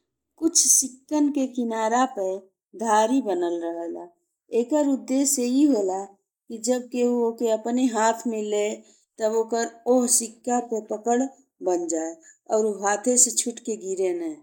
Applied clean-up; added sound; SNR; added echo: neural mask model Resemble Enhance denoiser.